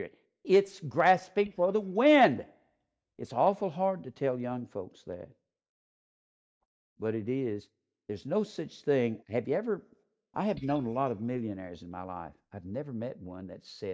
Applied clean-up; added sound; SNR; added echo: neural mask model DeepFilterNet 3.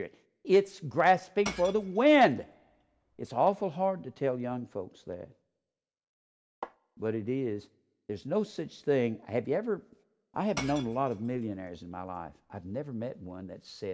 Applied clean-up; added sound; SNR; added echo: none; Shatter / Crushing; 16 dB; none.